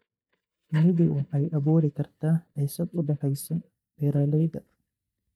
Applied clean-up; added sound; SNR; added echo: neural mask model DeepFilterNet 3.